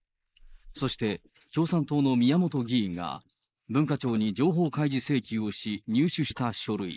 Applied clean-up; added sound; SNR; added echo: neural mask model Resemble Enhance denoiser.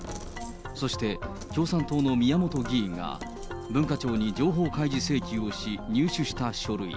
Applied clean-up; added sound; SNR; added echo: none; Coin (dropping); 14 dB; none.